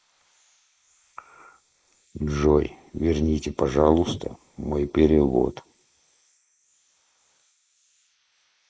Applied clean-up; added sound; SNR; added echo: neural mask model Resemble Enhance denoiser.